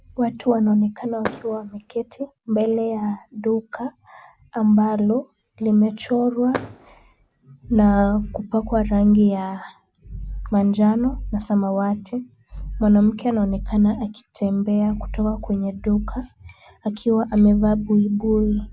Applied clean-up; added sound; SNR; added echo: none; Fireworks; 17 dB; none.